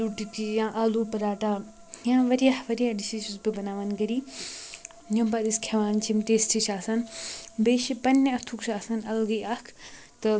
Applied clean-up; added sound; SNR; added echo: none; none; none; none.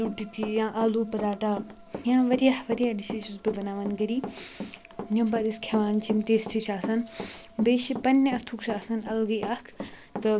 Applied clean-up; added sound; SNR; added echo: none; Run; 13 dB; none.